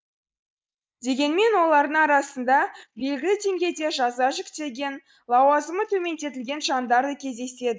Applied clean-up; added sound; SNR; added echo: neural mask model Resemble Enhance denoiser.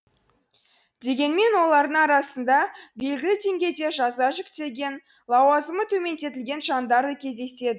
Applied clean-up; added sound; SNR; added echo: none; none; none; none.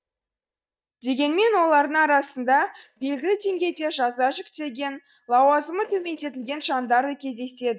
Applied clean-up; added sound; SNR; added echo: neural mask model DeepFilterNet 3.